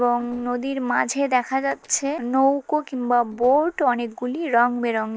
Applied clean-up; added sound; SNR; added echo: neural separator model SepFormer DNS4.